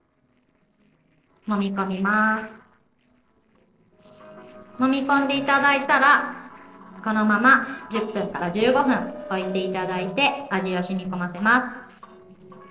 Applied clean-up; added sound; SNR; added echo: neural separator model SepFormer DNS4.